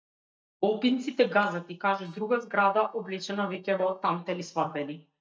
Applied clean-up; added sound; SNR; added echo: neural mask model DeepFilterNet 3.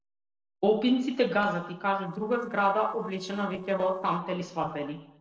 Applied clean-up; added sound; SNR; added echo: neural separator model SepFormer DNS4.